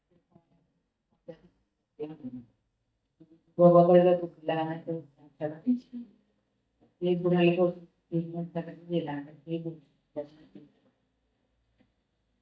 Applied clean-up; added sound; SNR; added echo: neural mask model DeepFilterNet 3.